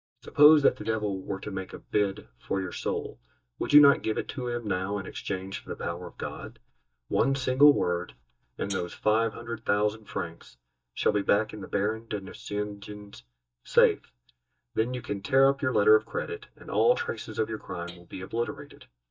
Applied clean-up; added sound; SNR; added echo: neural mask model DeepFilterNet 3.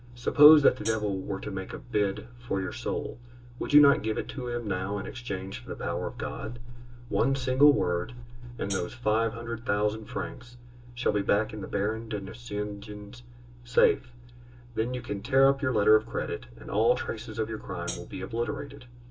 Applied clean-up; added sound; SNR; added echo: none; Hi-hat; 12 dB; reverberation time 0.2 s.